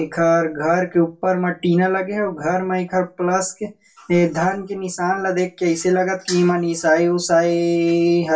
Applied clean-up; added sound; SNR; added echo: none; none; none; reverberation time 0.2 s.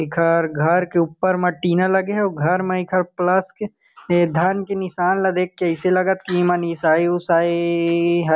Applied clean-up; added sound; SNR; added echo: none; none; none; none.